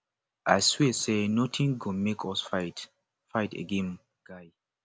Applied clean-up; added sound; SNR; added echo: none; none; none; none.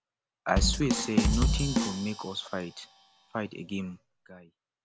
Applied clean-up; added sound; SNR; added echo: none; Bass drum / Drum kit; -3 dB; none.